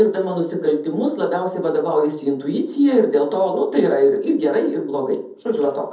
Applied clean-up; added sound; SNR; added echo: none; none; none; reverberation time 0.7 s.